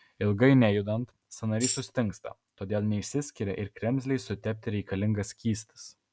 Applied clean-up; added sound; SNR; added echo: none; Tambourine; 5 dB; none.